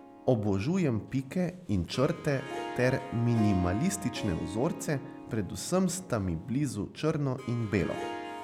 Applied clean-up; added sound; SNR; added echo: none; Harp; 12 dB; none.